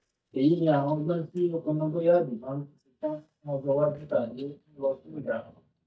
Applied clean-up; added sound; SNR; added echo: neural mask model DeepFilterNet 3.